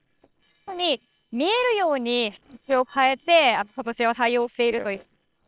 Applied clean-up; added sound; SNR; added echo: neural separator model SepFormer WHAM!.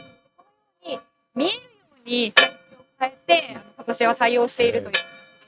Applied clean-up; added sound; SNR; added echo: neural mask model RNNoise.